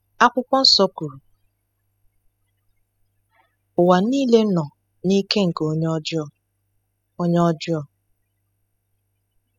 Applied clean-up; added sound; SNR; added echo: classical method spectral subtraction.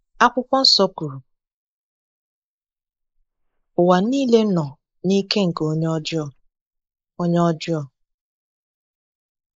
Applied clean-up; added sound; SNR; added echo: neural mask model Resemble Enhance denoiser.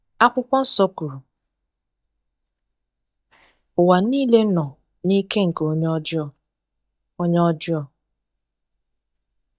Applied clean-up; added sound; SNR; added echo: neural mask model DeepFilterNet 3.